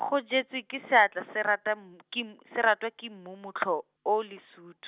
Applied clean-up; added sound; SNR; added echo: none; none; none; none.